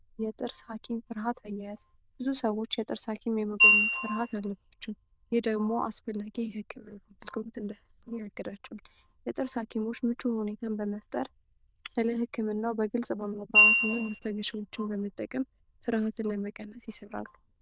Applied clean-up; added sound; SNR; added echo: neural diffusion model UNIVERSE++.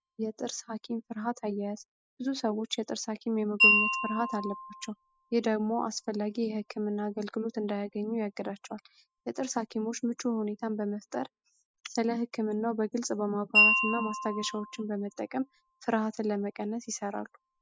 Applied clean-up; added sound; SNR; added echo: classical method spectral subtraction.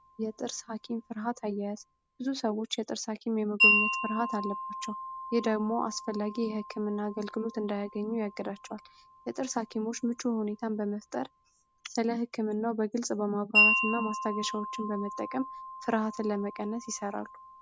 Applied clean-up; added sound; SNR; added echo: none; Wind chime; 2 dB; none.